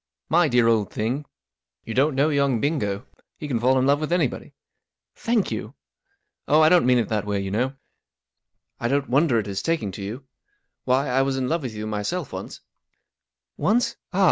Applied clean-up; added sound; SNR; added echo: none; none; none; none.